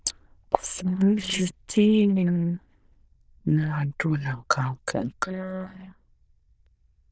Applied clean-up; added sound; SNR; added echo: neural diffusion model UNIVERSE++.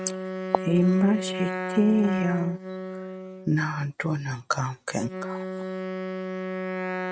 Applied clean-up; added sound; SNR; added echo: neural mask model RNNoise.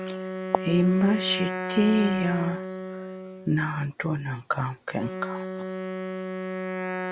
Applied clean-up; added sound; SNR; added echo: none; Wind instrument, woodwind instrument; 6 dB; none.